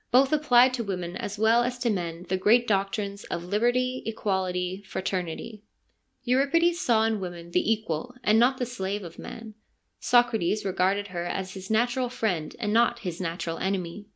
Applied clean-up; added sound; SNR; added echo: none; none; none; none.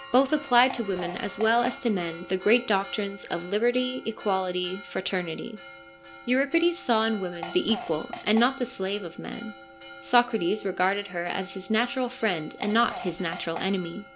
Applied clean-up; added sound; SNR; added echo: none; Fart + Church bell; 15 dB; none.